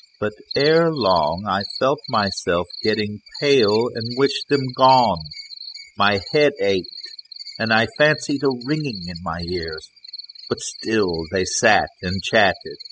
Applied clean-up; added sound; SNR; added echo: classical method spectral subtraction.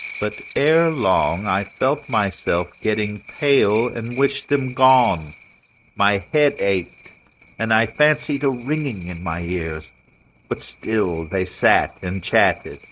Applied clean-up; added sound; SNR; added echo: neural mask model RNNoise.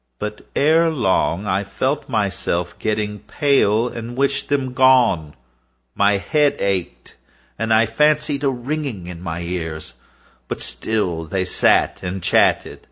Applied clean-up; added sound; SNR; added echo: none; none; none; none.